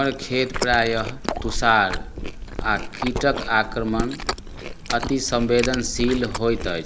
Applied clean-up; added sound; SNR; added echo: none; Chewing, mastication; 6 dB; none.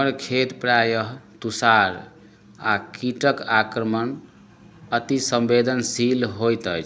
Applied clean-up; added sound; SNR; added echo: none; none; none; none.